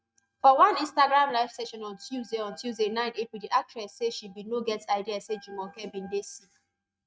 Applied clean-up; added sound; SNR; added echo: neural mask model RNNoise.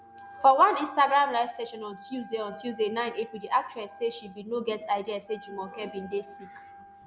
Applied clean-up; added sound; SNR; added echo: none; Wind instrument, woodwind instrument; 19 dB; none.